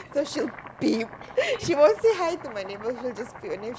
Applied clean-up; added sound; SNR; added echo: none; Domestic sounds, home sounds; 17 dB; none.